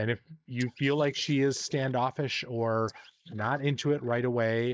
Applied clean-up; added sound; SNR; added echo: neural mask model Resemble Enhance denoiser.